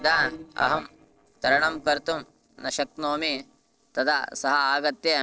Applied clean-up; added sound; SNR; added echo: neural separator model SepFormer DNS4.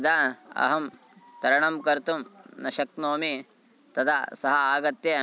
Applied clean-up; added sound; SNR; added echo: none; none; none; none.